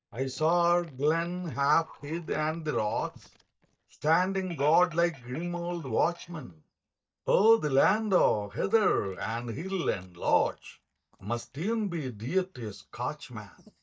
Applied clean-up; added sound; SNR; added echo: neural mask model DeepFilterNet 3.